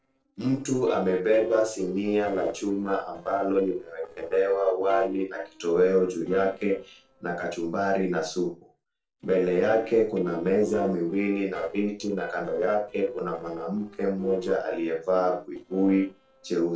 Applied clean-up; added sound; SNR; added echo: neural separator model SepFormer DNS4.